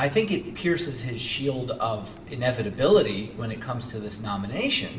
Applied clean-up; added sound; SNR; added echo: none; Mechanisms; 17 dB; reverberation time 0.7 s.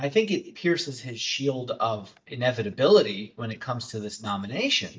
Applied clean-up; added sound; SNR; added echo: neural mask model DeepFilterNet 3.